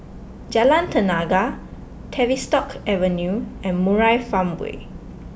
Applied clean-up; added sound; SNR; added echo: none; none; none; none.